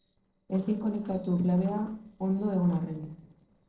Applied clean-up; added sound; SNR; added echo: neural separator model SepFormer DNS4.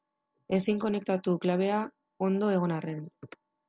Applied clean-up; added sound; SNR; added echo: none; none; none; none.